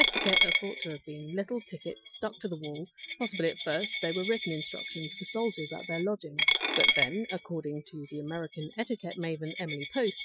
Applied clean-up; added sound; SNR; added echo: classical method Wiener filter.